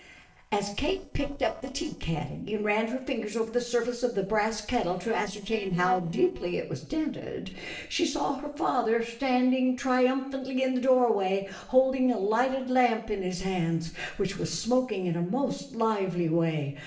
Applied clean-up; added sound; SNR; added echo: neural separator model SepFormer DNS4.